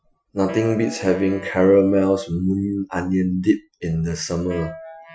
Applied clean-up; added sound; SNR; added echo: classical method Wiener filter.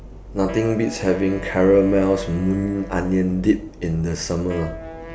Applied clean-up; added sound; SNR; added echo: none; Wind instrument, woodwind instrument; 17 dB; none.